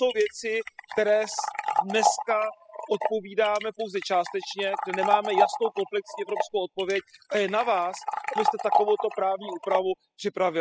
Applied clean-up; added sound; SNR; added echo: classical method spectral subtraction.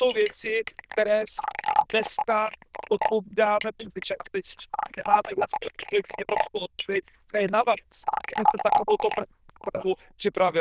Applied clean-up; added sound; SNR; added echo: neural diffusion model UNIVERSE++.